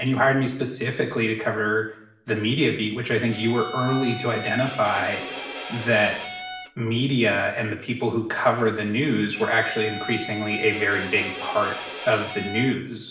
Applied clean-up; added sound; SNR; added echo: none; Bowed string instrument; 10 dB; reverberation time 0.7 s.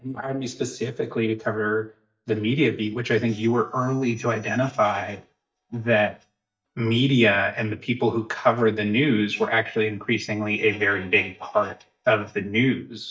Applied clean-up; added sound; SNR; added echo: neural mask model DeepFilterNet 3.